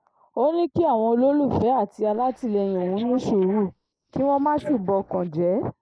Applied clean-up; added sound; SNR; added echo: neural mask model Resemble Enhance denoiser.